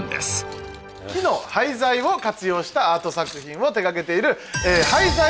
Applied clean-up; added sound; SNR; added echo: none; Cutlery, silverware; 19 dB; none.